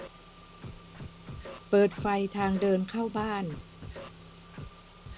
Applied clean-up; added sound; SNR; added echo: none; Engine / Car + Scratching (performance technique); 13 dB; none.